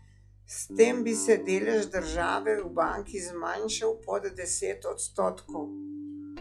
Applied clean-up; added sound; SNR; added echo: classical method log-MMSE.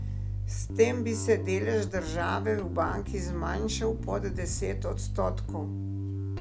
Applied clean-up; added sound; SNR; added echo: none; Bass guitar; 2 dB; none.